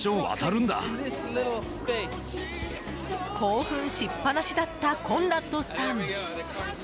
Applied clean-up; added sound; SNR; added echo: none; none; none; none.